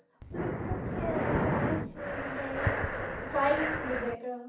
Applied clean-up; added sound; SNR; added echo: none; Breathing; -3 dB; reverberation time 0.6 s.